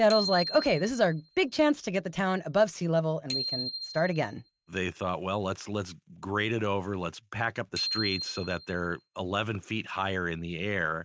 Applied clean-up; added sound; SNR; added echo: neural mask model RNNoise.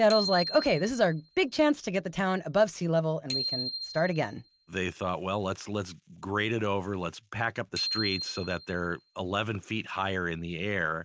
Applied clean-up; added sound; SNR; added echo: none; Bicycle bell; 10 dB; none.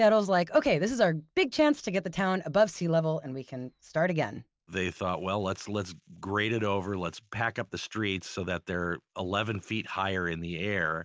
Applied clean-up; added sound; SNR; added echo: none; none; none; none.